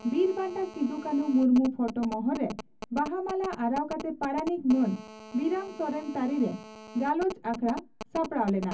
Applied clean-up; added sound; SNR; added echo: none; Telephone; 15 dB; reverberation time 0.3 s.